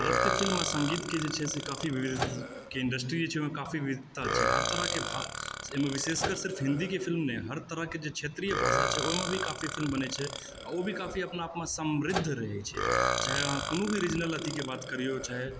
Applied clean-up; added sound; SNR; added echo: none; Burping, eructation + Microwave oven; 1 dB; none.